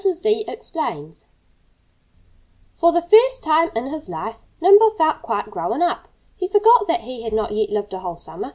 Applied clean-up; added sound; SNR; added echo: none; none; none; none.